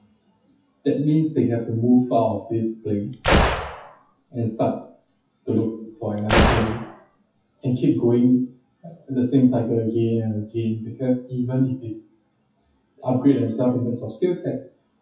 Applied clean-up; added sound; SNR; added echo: classical method WPE with log-MMSE.